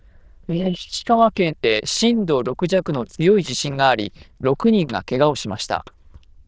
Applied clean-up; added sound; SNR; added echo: neural diffusion model UNIVERSE++.